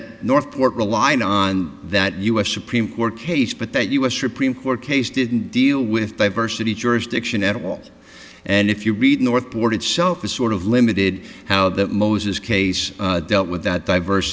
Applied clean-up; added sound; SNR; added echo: none; none; none; none.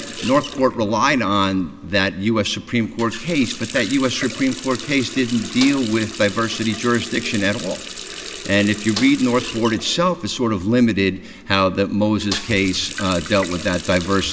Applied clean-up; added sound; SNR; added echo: none; Snare drum + Water tap, faucet; 13 dB; none.